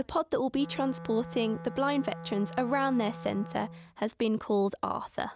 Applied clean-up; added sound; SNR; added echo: none; Wind instrument, woodwind instrument; 14 dB; none.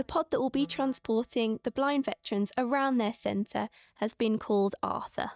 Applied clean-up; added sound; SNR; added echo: neural mask model DeepFilterNet 3.